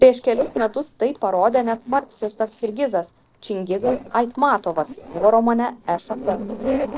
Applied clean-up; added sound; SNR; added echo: neural separator model SepFormer DNS4.